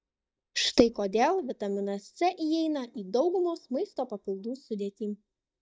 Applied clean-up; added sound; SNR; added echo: neural mask model DeepFilterNet 3.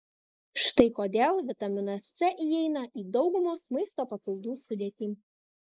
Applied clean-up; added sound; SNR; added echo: neural mask model Resemble Enhance denoiser.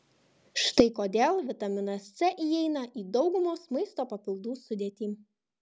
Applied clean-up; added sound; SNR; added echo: none; none; none; none.